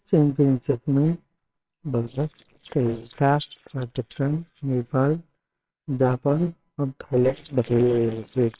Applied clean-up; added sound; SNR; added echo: neural separator model SepFormer WHAMR!.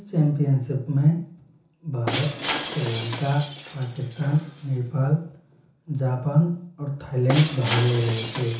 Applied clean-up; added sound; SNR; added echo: none; Shatter; 11 dB; reverberation time 0.7 s.